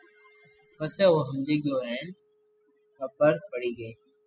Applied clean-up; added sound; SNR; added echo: classical method spectral subtraction.